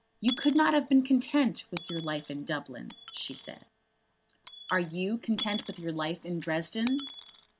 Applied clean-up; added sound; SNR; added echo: none; Coin (dropping) / Dishes, pots, and pans; 15 dB; none.